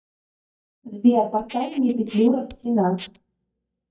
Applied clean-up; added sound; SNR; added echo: neural mask model DeepFilterNet 3.